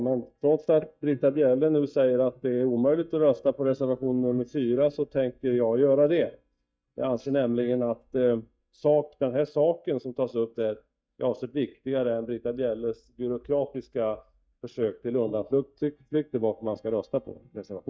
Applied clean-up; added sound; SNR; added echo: neural mask model DeepFilterNet 3.